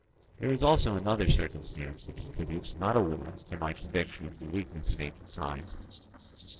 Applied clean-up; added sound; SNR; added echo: neural separator model SepFormer DNS4.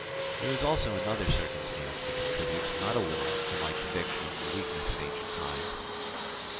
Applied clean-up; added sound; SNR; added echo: none; Fixed-wing aircraft, airplane; -3 dB; none.